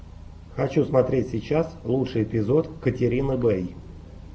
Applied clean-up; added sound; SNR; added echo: none; none; none; none.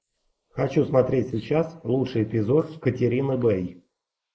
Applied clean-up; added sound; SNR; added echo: neural mask model Resemble Enhance denoiser.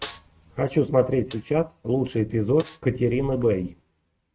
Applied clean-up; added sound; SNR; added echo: neural mask model RNNoise.